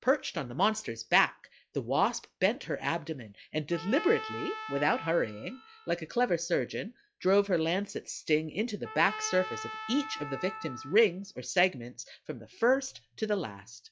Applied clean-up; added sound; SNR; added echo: classical method log-MMSE.